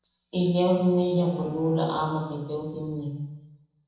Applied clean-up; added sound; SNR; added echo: neural separator model SepFormer DNS4.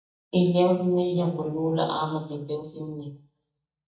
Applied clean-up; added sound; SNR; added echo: neural mask model DeepFilterNet 3.